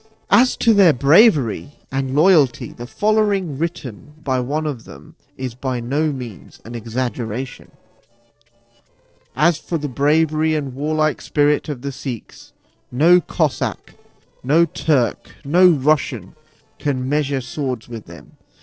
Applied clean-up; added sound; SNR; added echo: neural separator model SepFormer DNS4.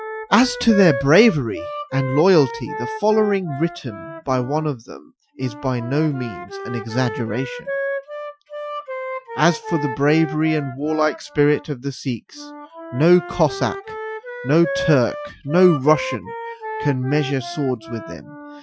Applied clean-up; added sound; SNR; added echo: classical method Wiener filter.